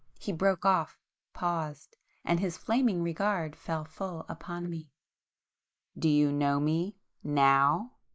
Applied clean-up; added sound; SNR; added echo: neural mask model Resemble Enhance denoiser.